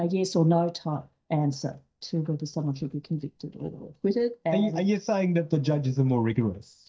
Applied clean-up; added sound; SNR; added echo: neural mask model DeepFilterNet 3.